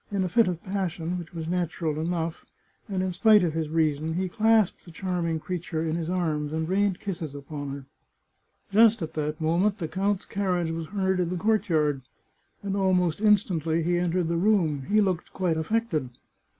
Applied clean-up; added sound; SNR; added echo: none; none; none; none.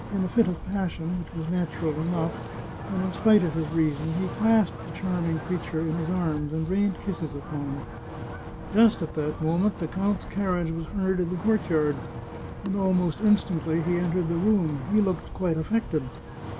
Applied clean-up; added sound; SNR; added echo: none; Wind + Wind instrument, woodwind instrument; 10 dB; none.